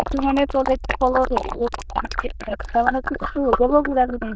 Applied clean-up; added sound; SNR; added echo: neural diffusion model UNIVERSE++.